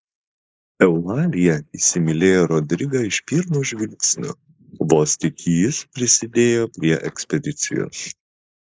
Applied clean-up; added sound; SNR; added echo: neural mask model Resemble Enhance denoiser.